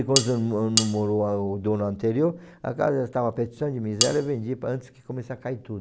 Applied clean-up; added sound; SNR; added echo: none; Cutlery, silverware; 2 dB; none.